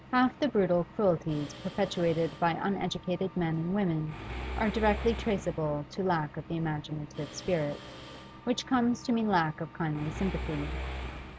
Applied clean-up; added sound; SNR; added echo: none; Mechanisms; 11 dB; none.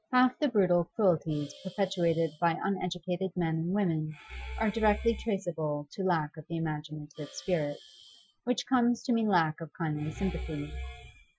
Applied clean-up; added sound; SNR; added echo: classical method Wiener filter.